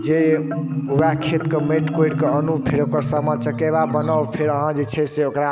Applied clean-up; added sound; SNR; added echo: none; Marimba, xylophone; 4 dB; none.